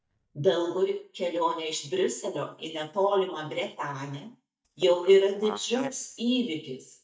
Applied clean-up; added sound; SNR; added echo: neural mask model DeepFilterNet 3.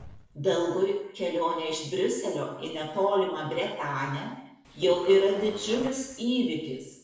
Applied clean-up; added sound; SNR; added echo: neural separator model SepFormer DNS4.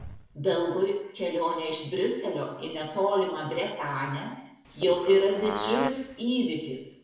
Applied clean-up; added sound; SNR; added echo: none; Fart; 7 dB; reverberation time 0.8 s.